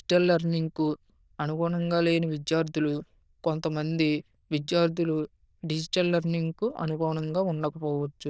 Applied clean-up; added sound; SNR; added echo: neural diffusion model UNIVERSE++.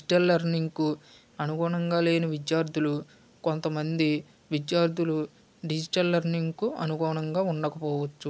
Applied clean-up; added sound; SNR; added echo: none; none; none; none.